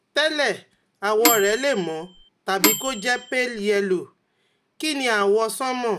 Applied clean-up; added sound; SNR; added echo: none; Microwave oven / Bell; 2 dB; none.